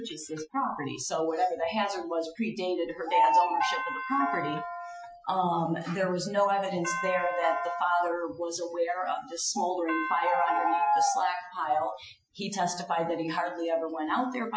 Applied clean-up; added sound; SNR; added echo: classical method Wiener filter.